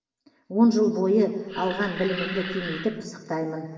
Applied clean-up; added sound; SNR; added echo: none; Animal; 11 dB; reverberation time 2.3 s.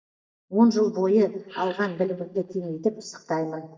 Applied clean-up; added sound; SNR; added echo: neural mask model DeepFilterNet 3.